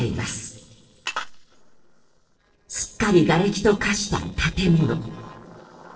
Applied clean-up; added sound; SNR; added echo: neural separator model SepFormer DNS4.